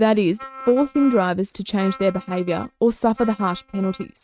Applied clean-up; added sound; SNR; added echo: neural mask model RNNoise.